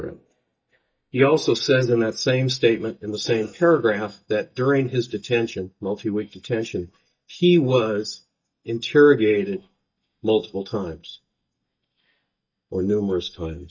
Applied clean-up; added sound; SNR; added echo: neural mask model DeepFilterNet 3.